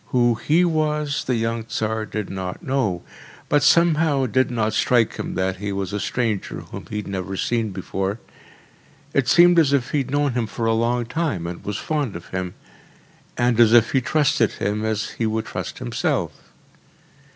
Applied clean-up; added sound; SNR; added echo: none; none; none; none.